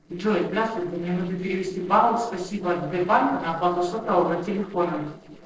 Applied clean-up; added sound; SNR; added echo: neural separator model SepFormer DNS4.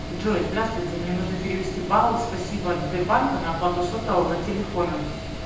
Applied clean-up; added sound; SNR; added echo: none; Water; 9 dB; reverberation time 0.9 s.